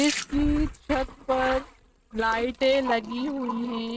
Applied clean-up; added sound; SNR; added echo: neural mask model RNNoise.